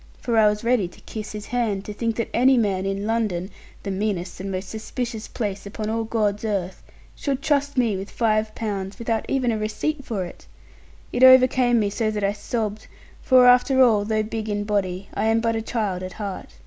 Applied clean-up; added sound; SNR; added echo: none; none; none; none.